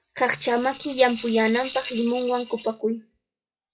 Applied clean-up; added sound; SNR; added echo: classical method log-MMSE.